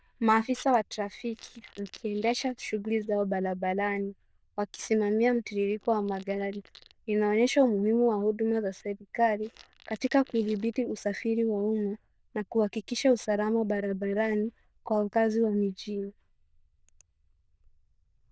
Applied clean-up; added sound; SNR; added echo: neural diffusion model UNIVERSE++.